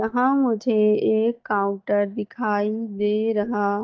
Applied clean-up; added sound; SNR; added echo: neural mask model DeepFilterNet 3.